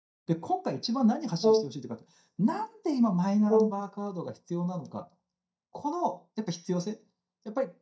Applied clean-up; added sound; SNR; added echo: neural mask model DeepFilterNet 3.